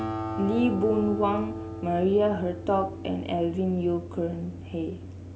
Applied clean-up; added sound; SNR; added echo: none; Acoustic guitar; 10 dB; none.